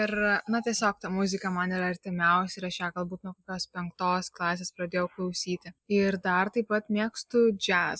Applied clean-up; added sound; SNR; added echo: none; none; none; none.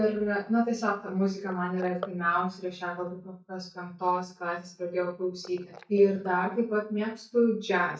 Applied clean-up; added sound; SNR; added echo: neural mask model DeepFilterNet 3.